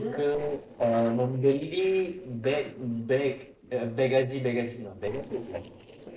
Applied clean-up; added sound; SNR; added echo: neural separator model SepFormer DNS4.